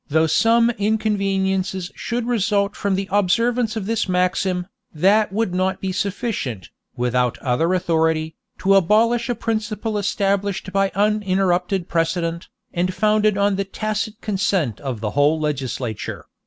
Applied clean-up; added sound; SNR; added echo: none; none; none; none.